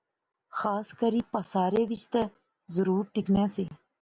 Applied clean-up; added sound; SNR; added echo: none; none; none; none.